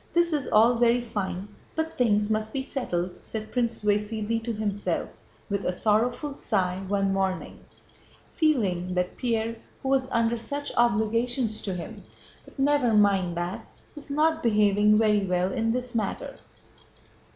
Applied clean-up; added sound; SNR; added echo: none; none; none; none.